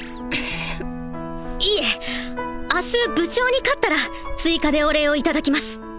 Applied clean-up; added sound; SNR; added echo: none; Cricket; 11 dB; none.